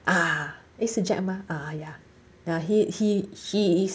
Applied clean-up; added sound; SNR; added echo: none; none; none; none.